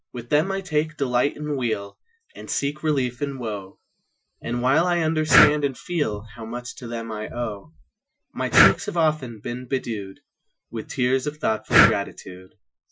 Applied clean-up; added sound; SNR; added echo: classical method Wiener filter.